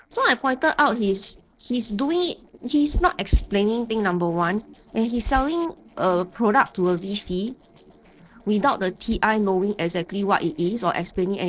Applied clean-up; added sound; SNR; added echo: neural separator model SepFormer DNS4.